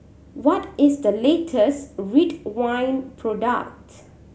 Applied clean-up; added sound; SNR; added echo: none; none; none; none.